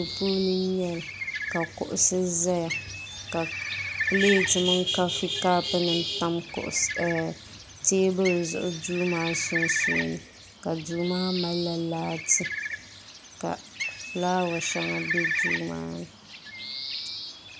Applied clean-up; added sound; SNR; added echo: none; Bird; 5 dB; none.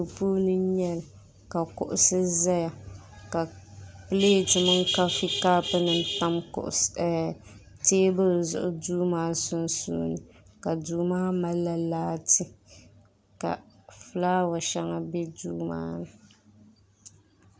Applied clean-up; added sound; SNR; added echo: none; none; none; none.